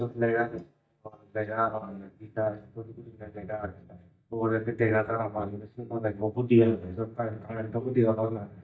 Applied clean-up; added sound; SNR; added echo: neural mask model DeepFilterNet 3.